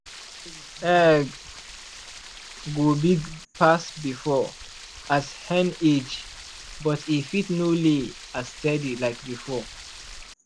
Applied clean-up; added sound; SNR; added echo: none; Stream; 16 dB; none.